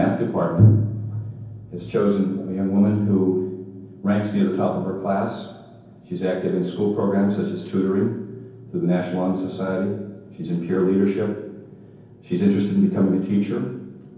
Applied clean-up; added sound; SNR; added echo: none; none; none; reverberation time 0.9 s.